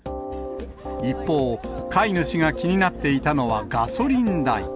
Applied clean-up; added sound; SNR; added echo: none; none; none; none.